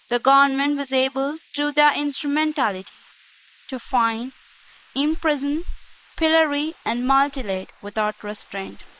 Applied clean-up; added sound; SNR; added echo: neural mask model Resemble Enhance denoiser.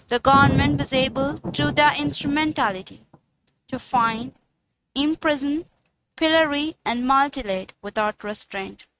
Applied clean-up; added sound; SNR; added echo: neural mask model RNNoise.